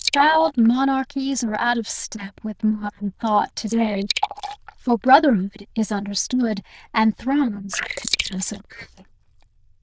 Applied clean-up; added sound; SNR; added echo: neural diffusion model UNIVERSE++.